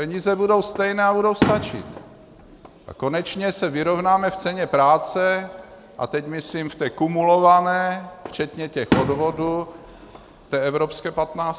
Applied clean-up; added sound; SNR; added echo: none; Fireworks; 10 dB; none.